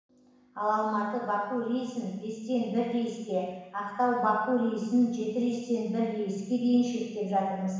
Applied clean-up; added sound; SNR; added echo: none; none; none; reverberation time 1.1 s.